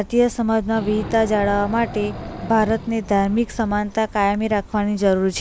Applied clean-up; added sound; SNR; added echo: none; Wild animals; 16 dB; none.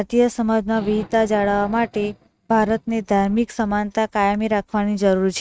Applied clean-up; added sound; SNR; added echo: neural mask model RNNoise.